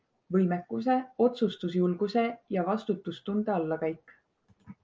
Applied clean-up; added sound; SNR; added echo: none; none; none; none.